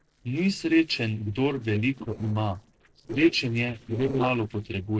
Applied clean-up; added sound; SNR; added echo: neural separator model SepFormer DNS4.